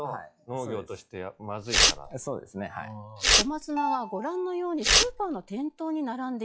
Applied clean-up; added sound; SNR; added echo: classical method log-MMSE.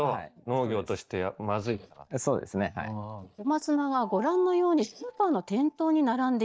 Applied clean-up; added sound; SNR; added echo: neural mask model DeepFilterNet 3.